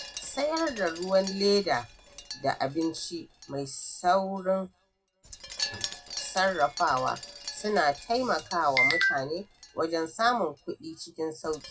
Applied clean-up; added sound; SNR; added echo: none; Wind chime; 14 dB; reverberation time 0.2 s.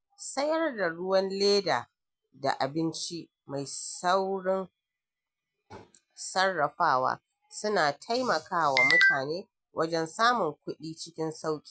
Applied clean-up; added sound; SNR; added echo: none; none; none; none.